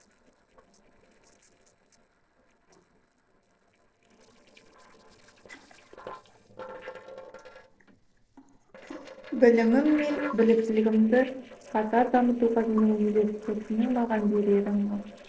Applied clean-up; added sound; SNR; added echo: neural separator model SepFormer DNS4.